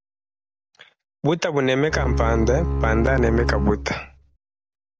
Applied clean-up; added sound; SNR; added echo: none; Bowed string instrument; -1 dB; none.